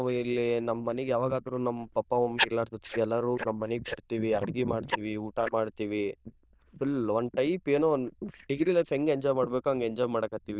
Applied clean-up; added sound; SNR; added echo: neural diffusion model UNIVERSE++.